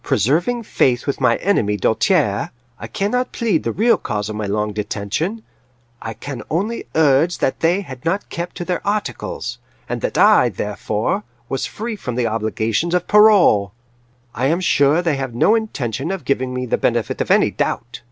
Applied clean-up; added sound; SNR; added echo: none; none; none; none.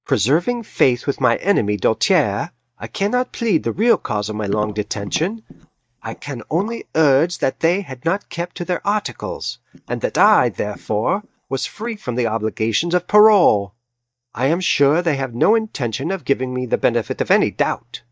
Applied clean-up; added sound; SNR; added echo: neural mask model DeepFilterNet 3.